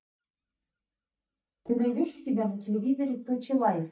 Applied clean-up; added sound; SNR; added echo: neural mask model DeepFilterNet 3.